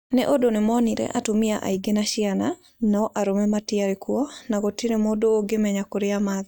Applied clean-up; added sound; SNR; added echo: neural mask model DeepFilterNet 3.